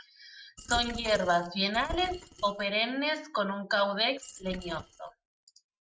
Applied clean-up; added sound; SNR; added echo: neural mask model RNNoise.